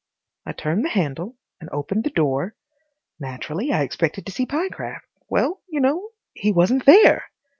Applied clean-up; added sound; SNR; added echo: none; none; none; none.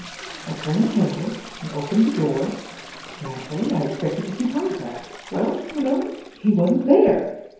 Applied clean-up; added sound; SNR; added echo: none; Toilet flush; 16 dB; reverberation time 0.9 s.